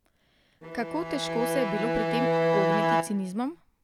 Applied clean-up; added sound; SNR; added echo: none; Bowed string instrument; -5 dB; none.